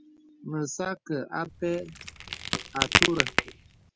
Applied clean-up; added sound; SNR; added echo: none; Crack; -5 dB; none.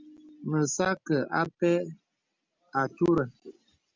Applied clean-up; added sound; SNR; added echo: none; none; none; none.